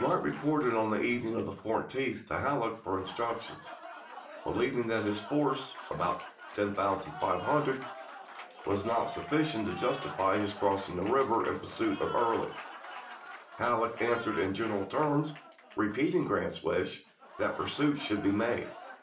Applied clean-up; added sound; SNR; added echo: none; Applause; 13 dB; reverberation time 0.3 s.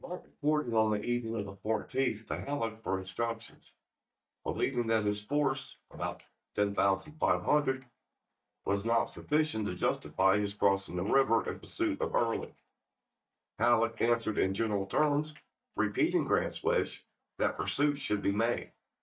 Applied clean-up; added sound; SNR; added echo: neural mask model DeepFilterNet 3.